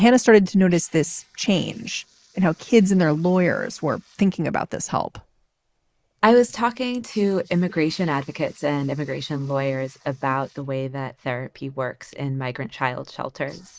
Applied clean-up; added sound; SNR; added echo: neural mask model Resemble Enhance denoiser.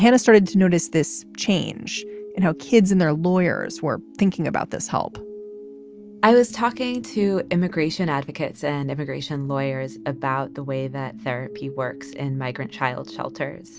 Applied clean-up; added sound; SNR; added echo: none; none; none; none.